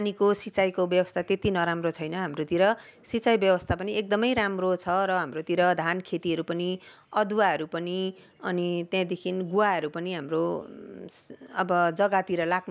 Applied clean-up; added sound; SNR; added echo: none; none; none; none.